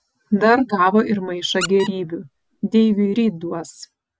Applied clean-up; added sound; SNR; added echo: none; Squeak; 16 dB; none.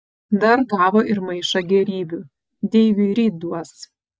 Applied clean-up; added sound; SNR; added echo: neural mask model DeepFilterNet 3.